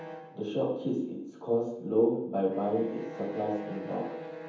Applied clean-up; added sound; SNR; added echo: none; Bowed string instrument; 14 dB; reverberation time 0.9 s.